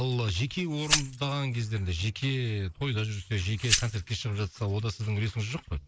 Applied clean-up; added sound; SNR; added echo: neural mask model Resemble Enhance denoiser.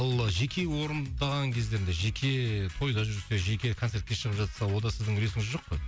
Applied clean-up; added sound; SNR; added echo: none; none; none; none.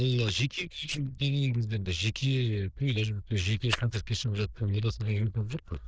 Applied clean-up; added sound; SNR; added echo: neural diffusion model UNIVERSE++.